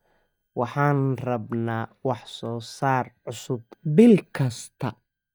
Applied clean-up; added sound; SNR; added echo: neural mask model DeepFilterNet 3.